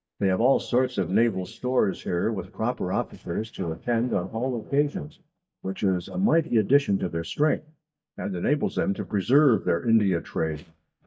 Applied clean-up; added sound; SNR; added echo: neural mask model DeepFilterNet 3.